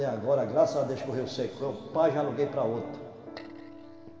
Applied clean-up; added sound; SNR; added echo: none; Piano; 16 dB; reverberation time 2.3 s.